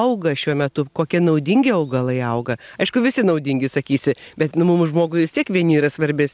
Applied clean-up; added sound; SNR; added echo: none; none; none; none.